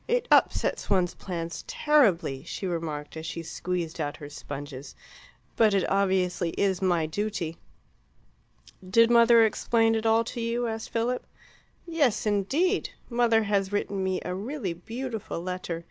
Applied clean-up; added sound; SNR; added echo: none; none; none; none.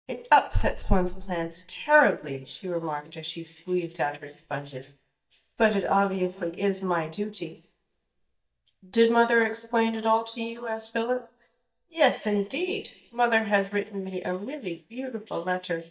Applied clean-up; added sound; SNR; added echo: neural mask model DeepFilterNet 3.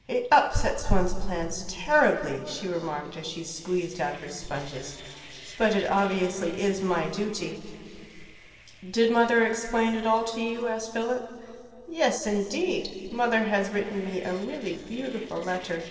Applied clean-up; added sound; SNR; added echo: neural separator model SepFormer DNS4.